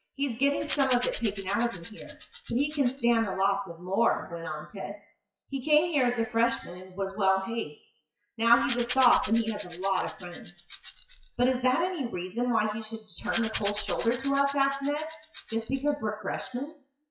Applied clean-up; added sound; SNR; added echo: classical method WPE with log-MMSE.